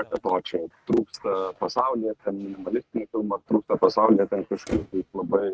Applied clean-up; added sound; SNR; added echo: neural mask model RNNoise.